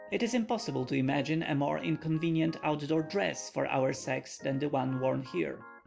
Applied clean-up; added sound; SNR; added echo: none; Organ; 20 dB; none.